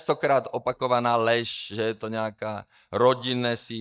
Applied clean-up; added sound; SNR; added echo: neural mask model DeepFilterNet 3.